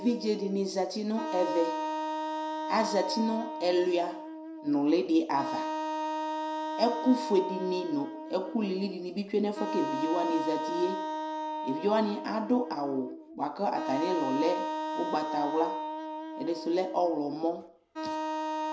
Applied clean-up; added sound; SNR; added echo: none; Wind instrument, woodwind instrument; 5 dB; reverberation time 0.4 s.